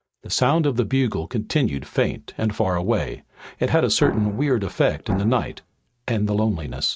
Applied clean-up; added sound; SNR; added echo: neural mask model RNNoise.